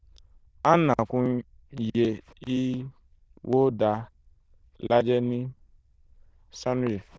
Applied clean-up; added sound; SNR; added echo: neural diffusion model UNIVERSE++.